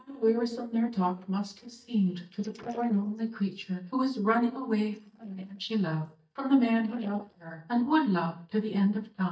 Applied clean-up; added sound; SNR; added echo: neural mask model DeepFilterNet 3.